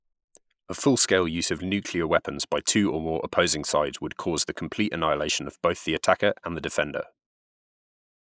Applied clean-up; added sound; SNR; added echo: neural mask model Resemble Enhance denoiser.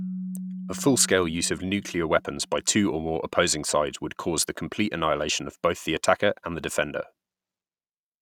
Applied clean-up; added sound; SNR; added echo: neural mask model RNNoise.